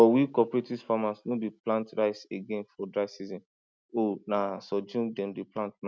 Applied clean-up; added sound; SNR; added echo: none; none; none; none.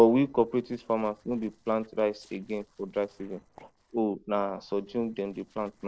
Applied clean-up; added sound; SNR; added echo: neural separator model SepFormer DNS4.